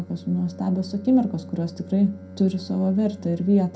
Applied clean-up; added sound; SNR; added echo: none; Bowed string instrument; 17 dB; reverberation time 0.2 s.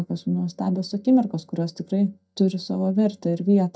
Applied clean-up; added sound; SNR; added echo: neural mask model DeepFilterNet 3.